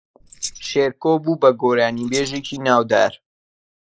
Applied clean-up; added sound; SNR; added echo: neural mask model Resemble Enhance denoiser.